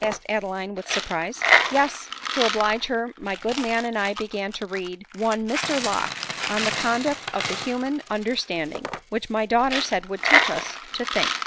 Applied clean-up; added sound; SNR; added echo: none; Coin (dropping); 1 dB; none.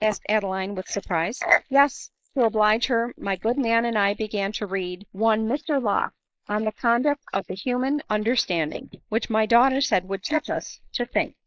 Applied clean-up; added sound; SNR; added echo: neural mask model Resemble Enhance denoiser.